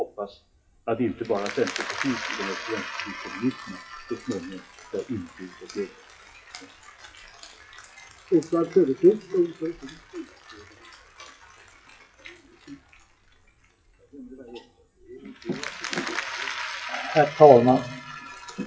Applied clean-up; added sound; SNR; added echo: classical method WPE with log-MMSE.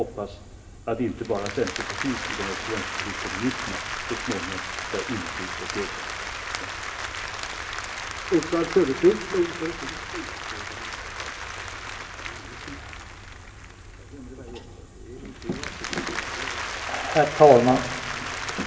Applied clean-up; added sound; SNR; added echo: none; Applause; 6 dB; reverberation time 1.6 s.